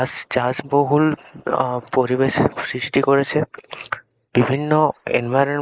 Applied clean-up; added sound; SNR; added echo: neural mask model Resemble Enhance denoiser.